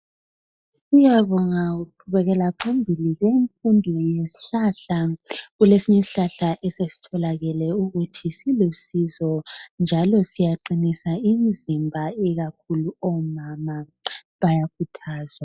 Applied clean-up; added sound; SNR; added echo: classical method log-MMSE.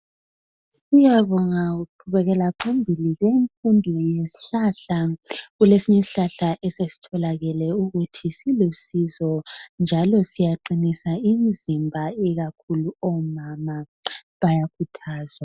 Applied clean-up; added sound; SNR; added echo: none; Clapping; 14 dB; none.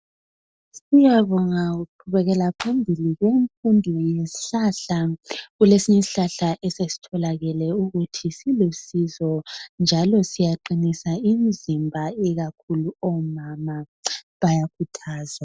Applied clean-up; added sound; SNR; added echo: neural separator model SepFormer DNS4.